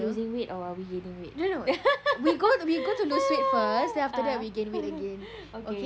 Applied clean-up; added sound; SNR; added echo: none; none; none; none.